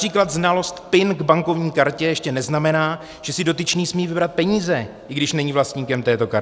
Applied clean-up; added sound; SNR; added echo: none; none; none; none.